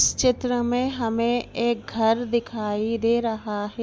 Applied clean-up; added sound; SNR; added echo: none; none; none; none.